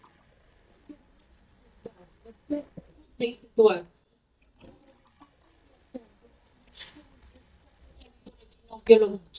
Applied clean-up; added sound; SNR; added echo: neural mask model DeepFilterNet 3.